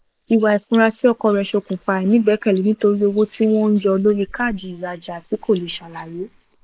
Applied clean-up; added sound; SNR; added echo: neural mask model Resemble Enhance denoiser.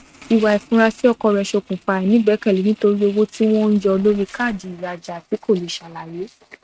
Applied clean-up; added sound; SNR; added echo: neural mask model RNNoise.